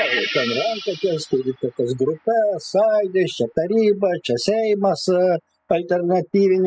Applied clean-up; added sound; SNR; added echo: classical method spectral subtraction.